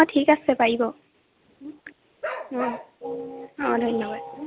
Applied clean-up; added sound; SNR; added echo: none; Bark; 9 dB; none.